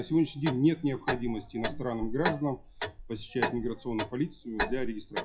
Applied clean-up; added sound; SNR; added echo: classical method WPE with log-MMSE.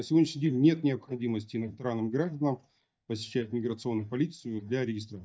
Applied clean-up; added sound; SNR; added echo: neural mask model DeepFilterNet 3.